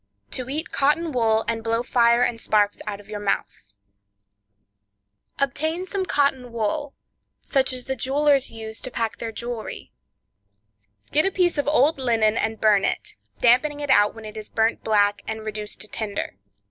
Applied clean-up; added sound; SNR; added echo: none; none; none; none.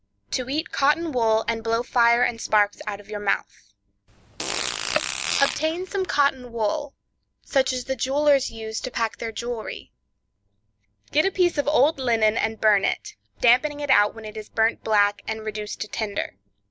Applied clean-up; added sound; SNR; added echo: none; Fart; 4 dB; none.